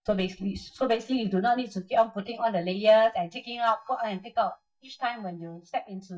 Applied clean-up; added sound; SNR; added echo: neural mask model DeepFilterNet 3.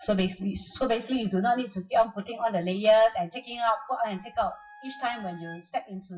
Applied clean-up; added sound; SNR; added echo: classical method WPE with log-MMSE.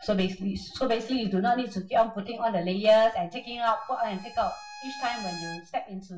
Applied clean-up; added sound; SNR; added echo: none; Bowed string instrument; 16 dB; reverberation time 0.2 s.